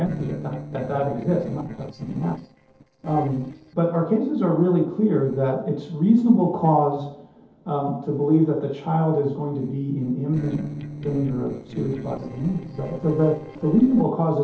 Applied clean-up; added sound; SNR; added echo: neural separator model SepFormer DNS4.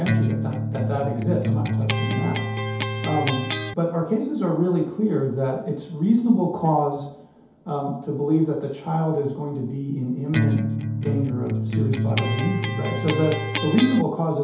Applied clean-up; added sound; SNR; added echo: none; Electric guitar; 0 dB; reverberation time 0.8 s.